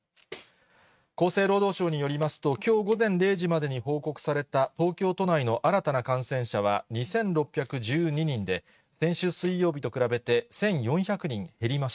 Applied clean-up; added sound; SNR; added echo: neural mask model RNNoise.